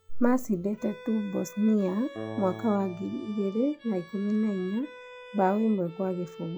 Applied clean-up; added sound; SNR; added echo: classical method log-MMSE.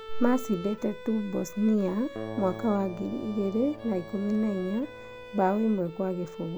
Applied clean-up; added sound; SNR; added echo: none; Bowed string instrument + Keyboard (musical); 14 dB; none.